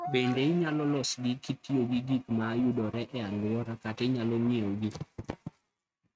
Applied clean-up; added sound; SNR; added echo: neural mask model RNNoise.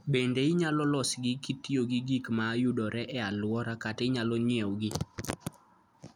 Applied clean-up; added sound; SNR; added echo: none; none; none; none.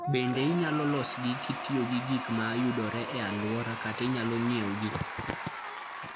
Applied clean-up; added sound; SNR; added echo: none; Applause / Crowd / Cheering; 7 dB; none.